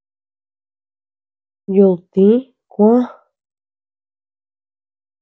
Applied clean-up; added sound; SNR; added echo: none; none; none; none.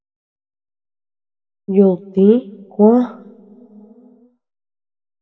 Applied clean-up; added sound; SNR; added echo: none; none; none; reverberation time 1.7 s.